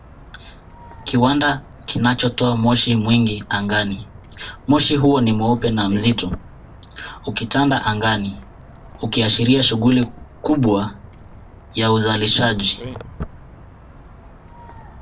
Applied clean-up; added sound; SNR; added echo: none; Walk, footsteps; 18 dB; reverberation time 0.1 s.